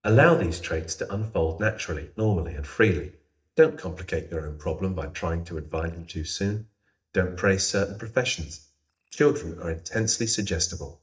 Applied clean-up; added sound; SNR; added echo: neural mask model DeepFilterNet 3.